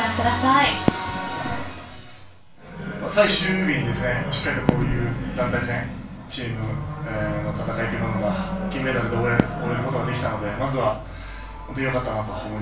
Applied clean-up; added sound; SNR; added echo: none; Fireworks; 10 dB; reverberation time 0.3 s.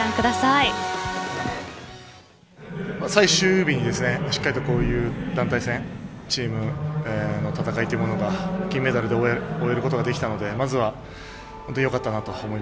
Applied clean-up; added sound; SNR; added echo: none; none; none; none.